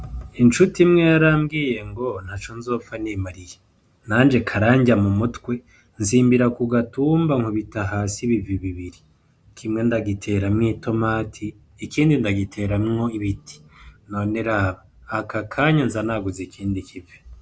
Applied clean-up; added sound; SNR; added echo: none; none; none; none.